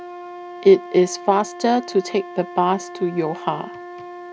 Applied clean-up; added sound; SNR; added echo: none; Wind instrument, woodwind instrument; 14 dB; none.